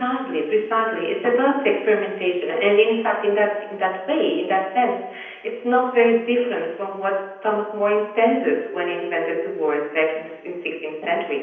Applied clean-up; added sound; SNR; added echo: none; Telephone; 11 dB; reverberation time 0.9 s.